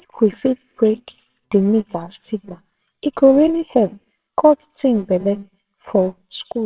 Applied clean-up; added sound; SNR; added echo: neural separator model SepFormer WHAMR!.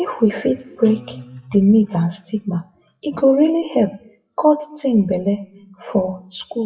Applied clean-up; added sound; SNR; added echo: classical method WPE with log-MMSE.